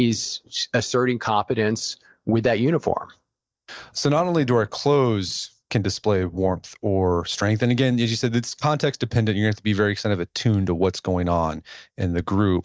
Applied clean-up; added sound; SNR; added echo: neural mask model DeepFilterNet 3.